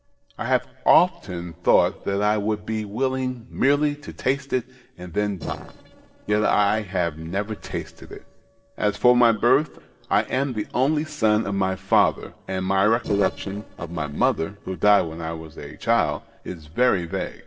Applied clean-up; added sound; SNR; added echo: neural separator model SepFormer DNS4.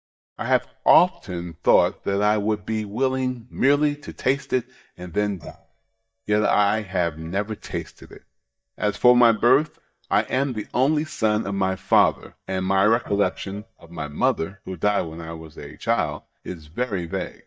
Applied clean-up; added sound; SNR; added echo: neural mask model DeepFilterNet 3.